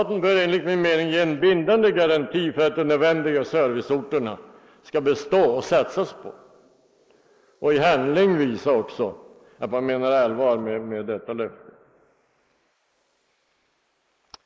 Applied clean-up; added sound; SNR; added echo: neural mask model Resemble Enhance denoiser.